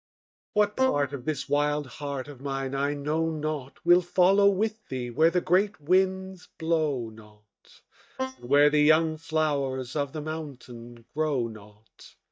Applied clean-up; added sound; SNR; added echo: neural mask model DeepFilterNet 3.